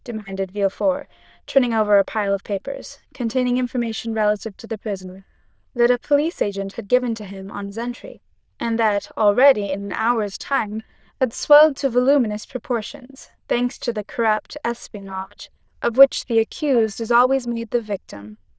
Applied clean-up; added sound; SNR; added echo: neural diffusion model UNIVERSE++.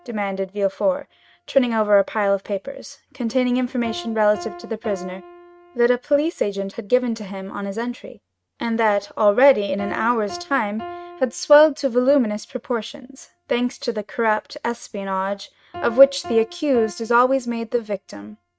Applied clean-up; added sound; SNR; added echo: neural mask model RNNoise.